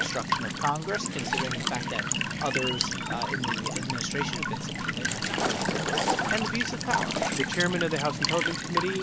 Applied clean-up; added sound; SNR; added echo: none; Walk, footsteps / Stream / Trickle, dribble / Chirp, tweet; -3 dB; none.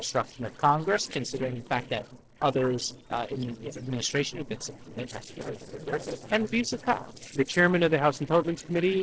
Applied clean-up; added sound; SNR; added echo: neural separator model SepFormer DNS4.